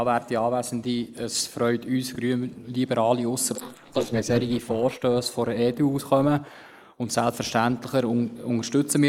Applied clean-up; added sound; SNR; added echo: neural mask model Resemble Enhance denoiser.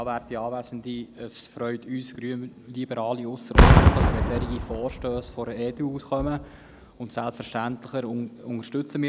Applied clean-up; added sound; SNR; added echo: none; Boom; -5 dB; none.